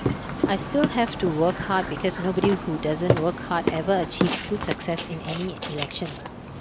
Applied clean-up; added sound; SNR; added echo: none; Burping, eructation; 2 dB; none.